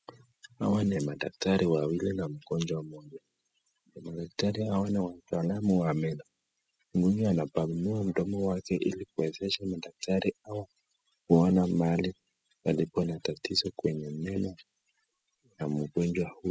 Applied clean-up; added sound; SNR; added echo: classical method spectral subtraction.